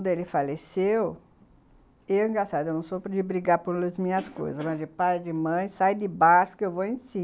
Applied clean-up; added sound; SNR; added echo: none; none; none; none.